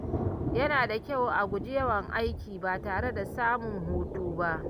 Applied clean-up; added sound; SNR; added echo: none; Thunder; 5 dB; none.